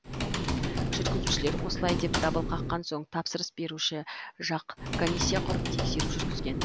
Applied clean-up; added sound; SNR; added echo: none; Typing; -2 dB; none.